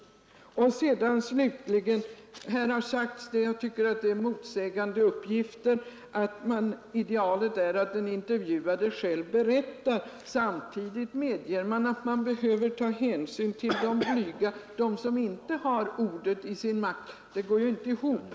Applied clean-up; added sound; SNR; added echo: none; none; none; none.